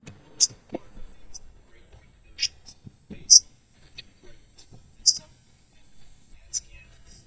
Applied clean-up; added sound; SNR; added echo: neural mask model DeepFilterNet 3.